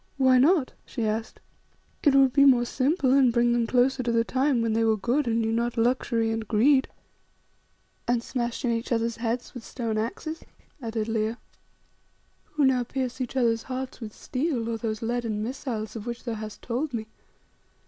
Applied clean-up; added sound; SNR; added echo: none; none; none; none.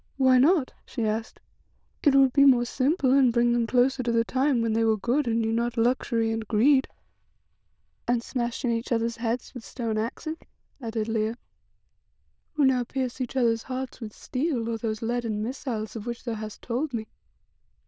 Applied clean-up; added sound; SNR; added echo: neural diffusion model UNIVERSE++.